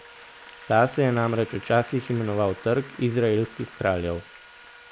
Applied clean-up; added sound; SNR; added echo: none; Applause / Crowd + Sawing; 20 dB; none.